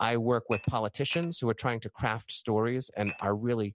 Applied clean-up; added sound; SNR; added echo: none; Dishes, pots, and pans / Glass; 12 dB; none.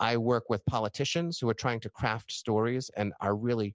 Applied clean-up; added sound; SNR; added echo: none; none; none; none.